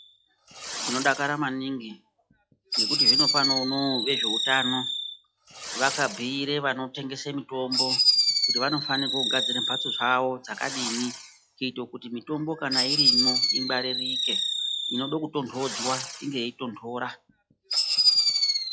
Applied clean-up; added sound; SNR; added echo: classical method log-MMSE.